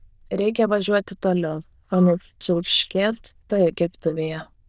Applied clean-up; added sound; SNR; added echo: neural diffusion model UNIVERSE++.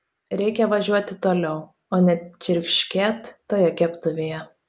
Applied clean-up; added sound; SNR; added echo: none; none; none; none.